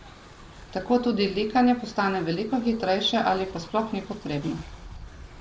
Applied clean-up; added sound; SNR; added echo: none; Train; 18 dB; none.